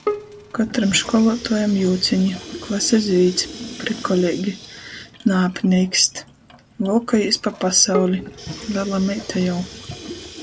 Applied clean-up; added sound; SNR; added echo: none; Sink (filling or washing) / Water tap, faucet + Bowed string instrument; 13 dB; none.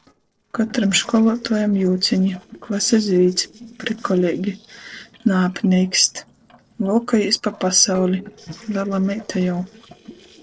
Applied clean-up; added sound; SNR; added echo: neural separator model SepFormer DNS4.